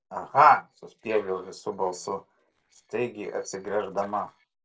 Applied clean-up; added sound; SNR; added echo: neural separator model SepFormer DNS4.